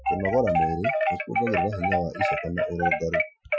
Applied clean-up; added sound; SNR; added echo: classical method Wiener filter.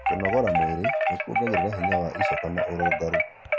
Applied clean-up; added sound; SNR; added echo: none; Wind chime; -4 dB; none.